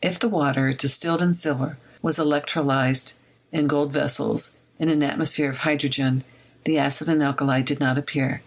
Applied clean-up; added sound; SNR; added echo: none; none; none; none.